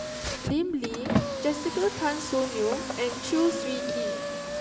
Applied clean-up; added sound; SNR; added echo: none; Car; 2 dB; reverberation time 1.7 s.